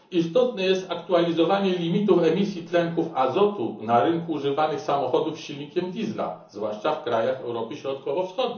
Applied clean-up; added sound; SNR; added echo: none; none; none; reverberation time 0.8 s.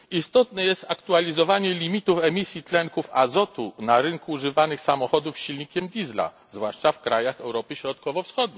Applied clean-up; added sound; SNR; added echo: none; none; none; none.